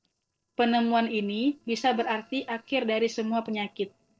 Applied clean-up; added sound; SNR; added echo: neural separator model SepFormer DNS4.